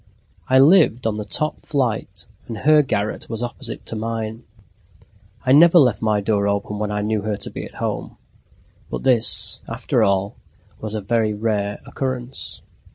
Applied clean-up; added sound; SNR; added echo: none; none; none; none.